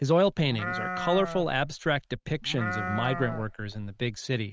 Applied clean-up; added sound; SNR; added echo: neural mask model RNNoise.